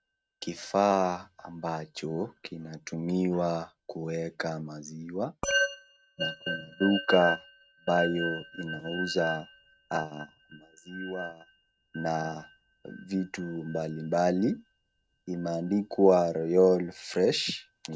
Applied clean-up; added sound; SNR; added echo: neural mask model RNNoise.